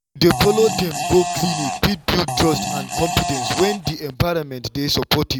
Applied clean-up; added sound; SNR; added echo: none; Fart; 6 dB; none.